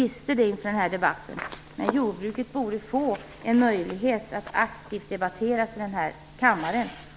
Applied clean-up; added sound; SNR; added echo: none; none; none; none.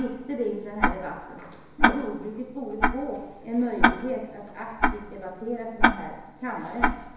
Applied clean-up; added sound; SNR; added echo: none; Tick-tock; -5 dB; reverberation time 1.0 s.